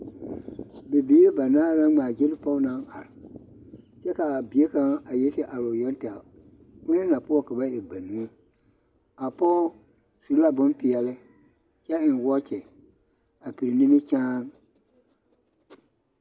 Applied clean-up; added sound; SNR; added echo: none; none; none; none.